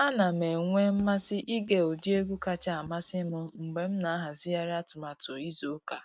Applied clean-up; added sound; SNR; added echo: neural mask model DeepFilterNet 3.